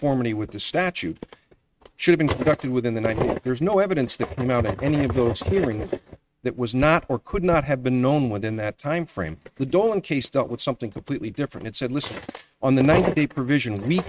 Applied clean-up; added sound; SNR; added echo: neural mask model RNNoise.